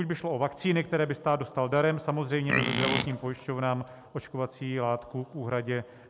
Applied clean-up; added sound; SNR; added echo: none; Livestock, farm animals, working animals; 0 dB; none.